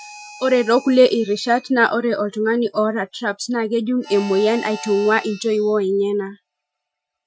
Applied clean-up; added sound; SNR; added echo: classical method Wiener filter.